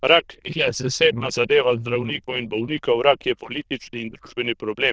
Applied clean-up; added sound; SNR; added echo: neural diffusion model UNIVERSE++.